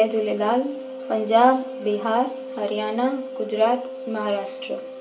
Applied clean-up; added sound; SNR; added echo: none; Wind instrument, woodwind instrument; 11 dB; reverberation time 0.2 s.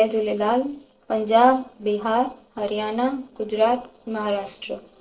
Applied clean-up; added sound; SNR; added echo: neural separator model SepFormer DNS4.